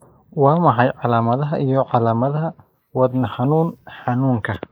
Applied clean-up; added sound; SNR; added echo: neural mask model Resemble Enhance denoiser.